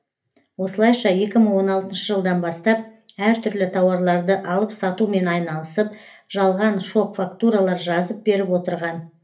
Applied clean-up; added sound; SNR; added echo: none; none; none; reverberation time 0.3 s.